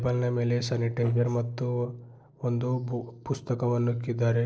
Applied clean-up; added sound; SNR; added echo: neural separator model SepFormer DNS4.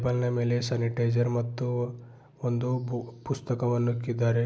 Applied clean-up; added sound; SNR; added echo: none; none; none; none.